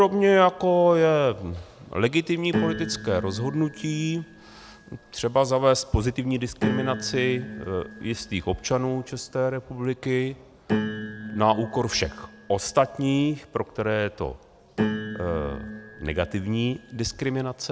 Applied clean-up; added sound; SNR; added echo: none; Piano; 10 dB; none.